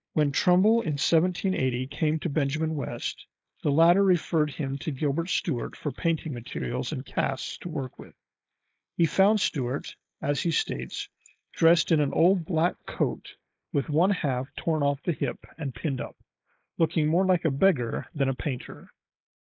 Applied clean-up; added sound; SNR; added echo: neural mask model Resemble Enhance denoiser.